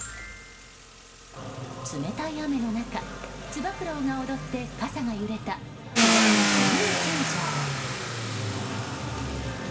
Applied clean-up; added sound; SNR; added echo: none; Car; -3 dB; reverberation time 0.7 s.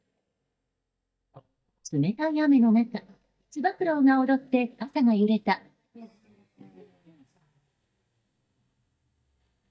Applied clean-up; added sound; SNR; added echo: neural mask model DeepFilterNet 3.